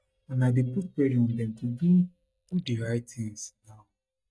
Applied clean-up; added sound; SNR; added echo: neural mask model DeepFilterNet 3.